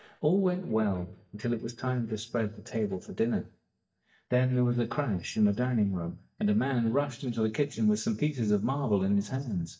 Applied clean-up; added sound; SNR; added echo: neural mask model DeepFilterNet 3.